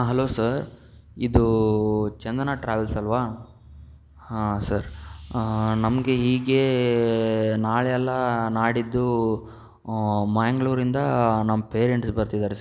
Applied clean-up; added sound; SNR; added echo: none; none; none; none.